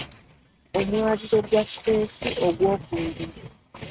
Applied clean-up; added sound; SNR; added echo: neural mask model RNNoise.